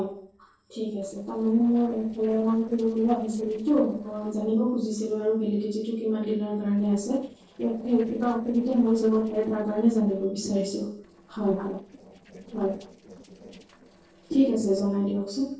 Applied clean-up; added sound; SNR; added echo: neural separator model SepFormer DNS4.